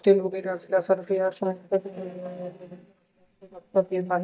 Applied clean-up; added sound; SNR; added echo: neural mask model DeepFilterNet 3.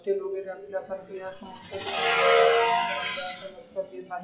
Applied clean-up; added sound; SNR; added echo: classical method log-MMSE.